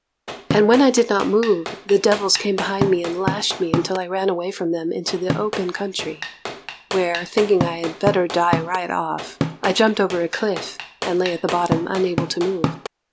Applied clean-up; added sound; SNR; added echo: none; Drum / Drum kit; 7 dB; none.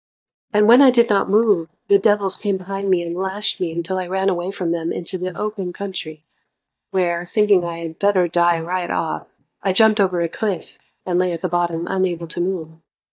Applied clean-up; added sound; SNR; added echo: neural mask model DeepFilterNet 3.